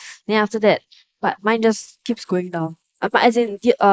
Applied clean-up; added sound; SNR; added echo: neural mask model Resemble Enhance denoiser.